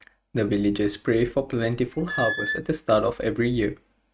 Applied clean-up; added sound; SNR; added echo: neural mask model RNNoise.